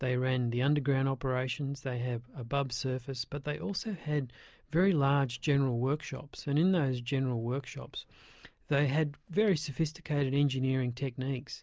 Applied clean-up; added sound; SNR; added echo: none; none; none; none.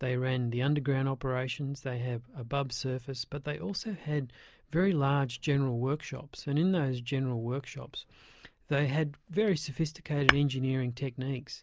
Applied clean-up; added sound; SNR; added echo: none; Tap / Hammer; 1 dB; none.